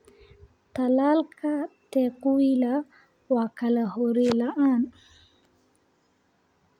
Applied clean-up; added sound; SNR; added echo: none; none; none; none.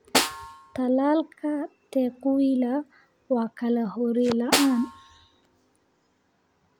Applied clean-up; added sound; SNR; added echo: none; Snare drum; 4 dB; none.